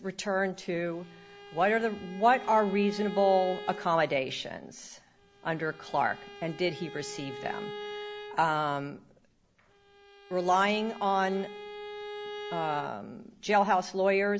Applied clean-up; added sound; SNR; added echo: none; Bowed string instrument; 14 dB; none.